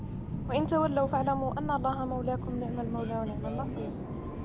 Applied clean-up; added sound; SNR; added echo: none; Subway, metro, underground; 3 dB; none.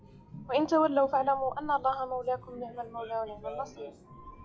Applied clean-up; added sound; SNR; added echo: classical method log-MMSE.